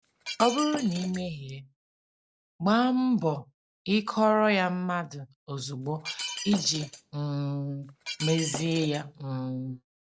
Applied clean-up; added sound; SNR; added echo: none; Shatter; 10 dB; none.